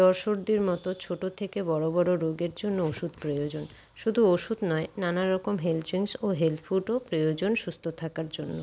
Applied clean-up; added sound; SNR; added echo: none; none; none; none.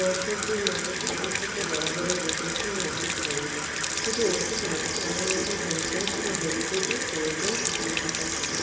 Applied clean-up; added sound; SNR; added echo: none; Sink (filling or washing) / Water tap, faucet; -4 dB; reverberation time 1.0 s.